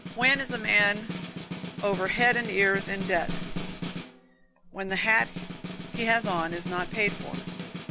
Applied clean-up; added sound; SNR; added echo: none; Snare drum; 8 dB; none.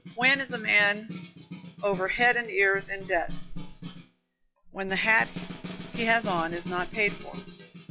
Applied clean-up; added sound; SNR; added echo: classical method log-MMSE.